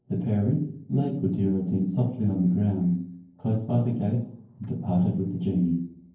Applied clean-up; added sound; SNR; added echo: neural separator model SepFormer DNS4.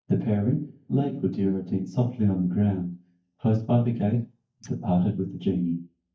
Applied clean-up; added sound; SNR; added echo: neural mask model DeepFilterNet 3.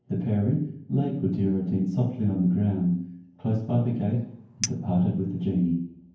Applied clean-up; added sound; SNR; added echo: none; Chink, clink; 15 dB; reverberation time 0.9 s.